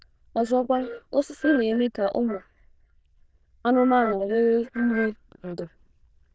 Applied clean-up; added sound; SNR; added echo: neural diffusion model UNIVERSE++.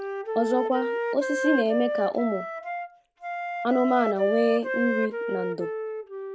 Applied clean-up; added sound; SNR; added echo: none; Wind instrument, woodwind instrument; 3 dB; none.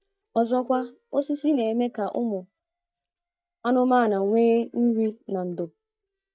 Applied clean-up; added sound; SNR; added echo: neural mask model DeepFilterNet 3.